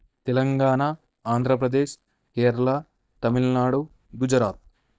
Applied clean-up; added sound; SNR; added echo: neural mask model DeepFilterNet 3.